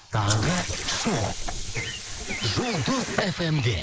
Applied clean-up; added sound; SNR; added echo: neural mask model Resemble Enhance denoiser.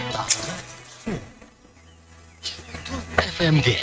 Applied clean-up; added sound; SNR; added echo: neural mask model RNNoise.